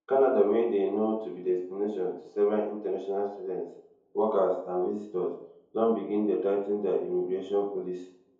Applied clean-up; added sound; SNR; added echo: none; none; none; reverberation time 2.6 s.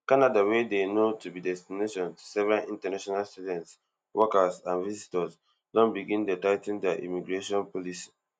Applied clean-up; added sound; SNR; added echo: none; none; none; none.